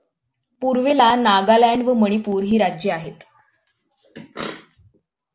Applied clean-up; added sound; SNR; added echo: none; none; none; none.